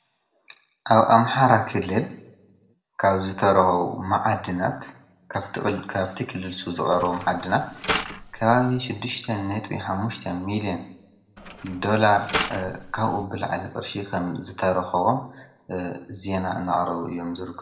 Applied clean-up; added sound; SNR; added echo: none; Mechanisms; 8 dB; reverberation time 0.6 s.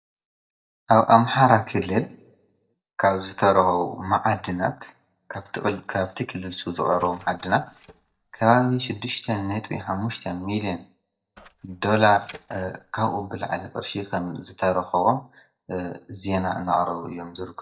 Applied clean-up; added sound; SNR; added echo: neural mask model DeepFilterNet 3.